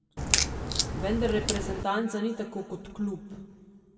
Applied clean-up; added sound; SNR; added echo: none; Crack; -3 dB; reverberation time 1.9 s.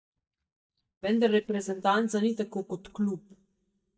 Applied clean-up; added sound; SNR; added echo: neural mask model DeepFilterNet 3.